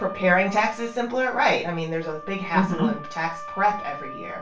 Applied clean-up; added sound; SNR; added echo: none; Wind instrument, woodwind instrument; 15 dB; reverberation time 0.3 s.